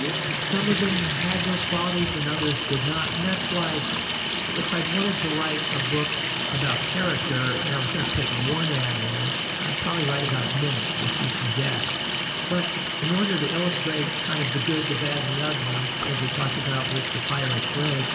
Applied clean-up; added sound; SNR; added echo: none; Sink (filling or washing) / Water tap, faucet; -3 dB; reverberation time 1.7 s.